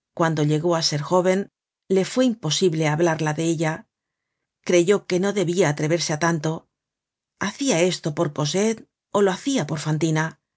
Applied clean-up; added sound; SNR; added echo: none; none; none; none.